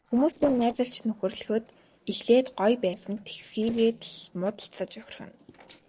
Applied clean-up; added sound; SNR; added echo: neural separator model SepFormer DNS4.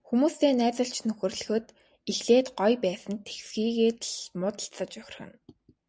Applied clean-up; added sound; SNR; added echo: none; none; none; none.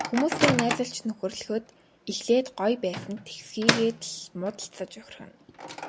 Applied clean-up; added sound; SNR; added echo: none; Microwave oven; 4 dB; none.